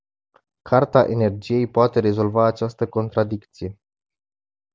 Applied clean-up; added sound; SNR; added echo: none; none; none; none.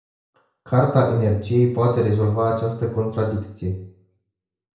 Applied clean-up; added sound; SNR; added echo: none; none; none; reverberation time 0.5 s.